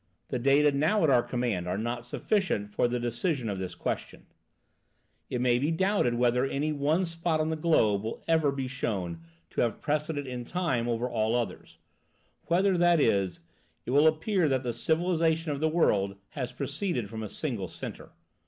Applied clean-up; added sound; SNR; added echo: none; none; none; none.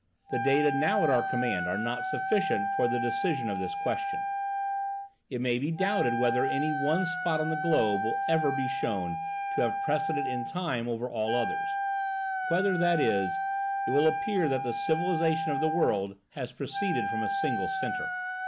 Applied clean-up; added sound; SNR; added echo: none; Wind instrument, woodwind instrument; 2 dB; none.